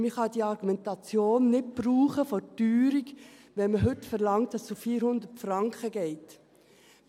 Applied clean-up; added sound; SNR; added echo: none; none; none; none.